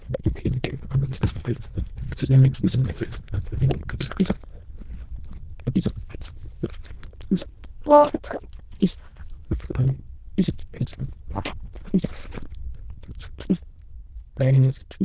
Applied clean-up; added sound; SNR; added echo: neural diffusion model UNIVERSE++.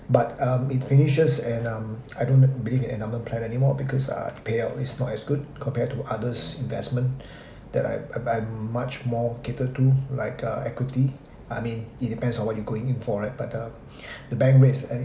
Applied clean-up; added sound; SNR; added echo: none; none; none; none.